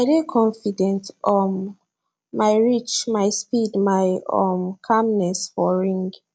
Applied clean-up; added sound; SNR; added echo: none; none; none; none.